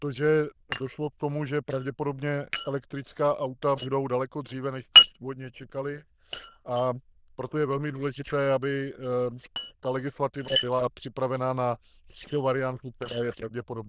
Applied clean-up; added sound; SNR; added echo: neural diffusion model UNIVERSE++.